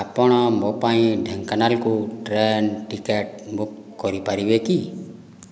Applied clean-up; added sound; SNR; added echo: none; none; none; none.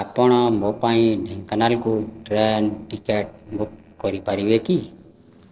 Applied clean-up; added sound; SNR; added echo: neural separator model SepFormer DNS4.